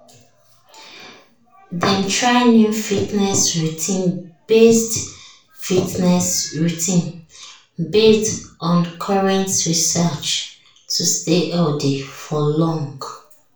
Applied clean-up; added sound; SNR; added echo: none; none; none; reverberation time 0.4 s.